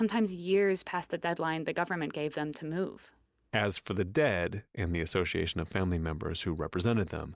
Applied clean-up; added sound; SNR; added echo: none; none; none; none.